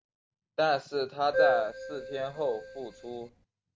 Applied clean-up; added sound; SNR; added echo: none; Keyboard (musical); 0 dB; none.